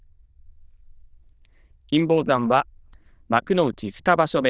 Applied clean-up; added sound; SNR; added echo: neural diffusion model UNIVERSE++.